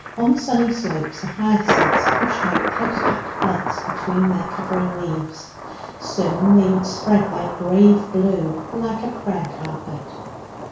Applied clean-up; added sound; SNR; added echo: none; Thunder; 4 dB; reverberation time 0.6 s.